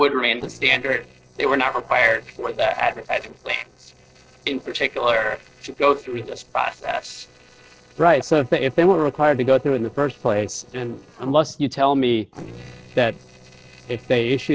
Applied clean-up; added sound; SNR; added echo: neural separator model SepFormer DNS4.